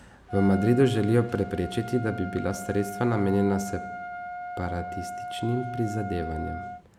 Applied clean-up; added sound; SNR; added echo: none; Trumpet; 10 dB; none.